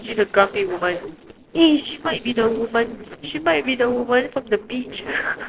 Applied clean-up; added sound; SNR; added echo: neural separator model SepFormer DNS4.